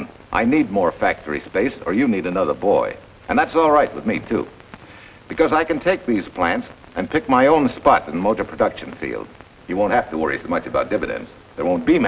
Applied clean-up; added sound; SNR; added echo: none; none; none; none.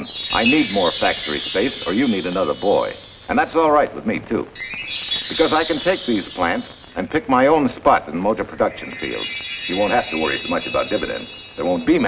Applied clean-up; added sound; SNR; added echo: none; Chime; 10 dB; none.